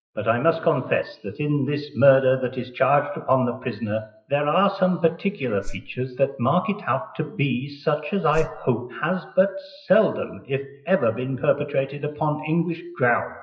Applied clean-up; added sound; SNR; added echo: classical method WPE with log-MMSE.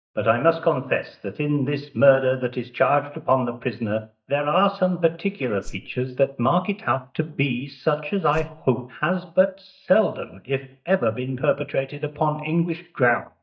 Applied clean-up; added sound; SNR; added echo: neural mask model DeepFilterNet 3.